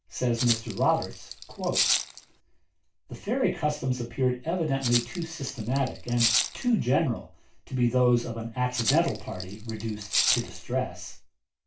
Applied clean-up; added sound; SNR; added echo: none; Rattle (instrument); 4 dB; reverberation time 0.2 s.